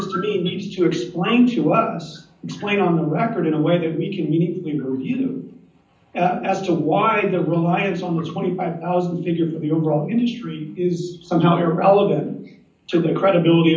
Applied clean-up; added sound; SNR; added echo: none; none; none; reverberation time 0.6 s.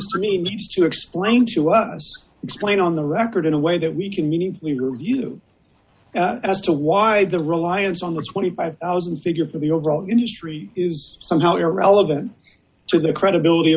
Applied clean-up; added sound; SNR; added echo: none; none; none; none.